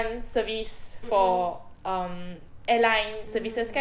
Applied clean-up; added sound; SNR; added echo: none; Crackle; 11 dB; none.